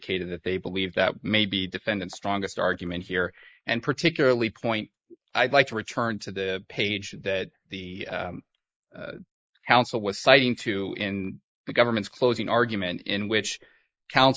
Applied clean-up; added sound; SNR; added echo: neural mask model Resemble Enhance denoiser.